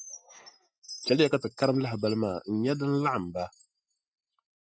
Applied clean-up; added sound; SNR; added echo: neural mask model RNNoise.